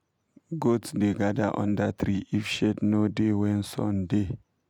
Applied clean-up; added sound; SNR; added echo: none; none; none; none.